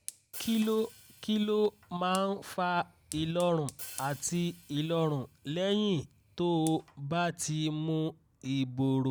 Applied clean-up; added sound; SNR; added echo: none; Fire + Hi-hat; 19 dB; none.